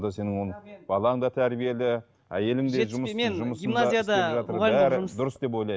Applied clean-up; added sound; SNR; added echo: none; none; none; none.